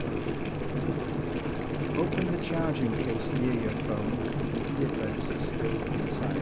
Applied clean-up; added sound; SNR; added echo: none; Boiling; -4 dB; none.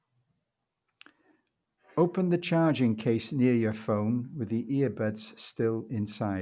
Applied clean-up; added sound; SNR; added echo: none; none; none; none.